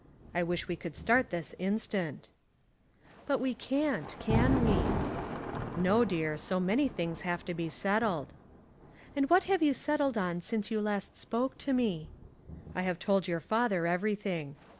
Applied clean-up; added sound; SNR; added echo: none; Thunder; 8 dB; none.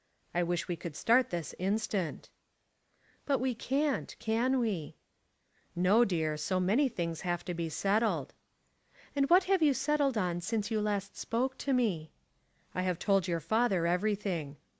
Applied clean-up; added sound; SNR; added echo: none; none; none; none.